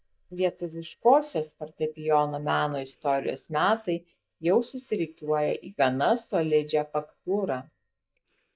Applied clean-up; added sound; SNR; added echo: neural mask model DeepFilterNet 3.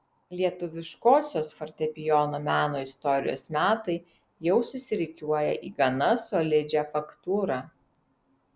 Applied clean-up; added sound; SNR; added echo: none; none; none; none.